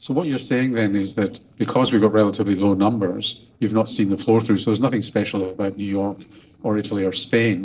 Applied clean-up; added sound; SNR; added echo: neural separator model SepFormer DNS4.